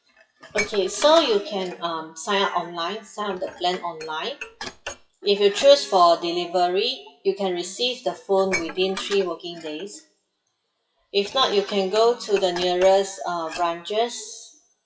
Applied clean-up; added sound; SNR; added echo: classical method WPE with log-MMSE.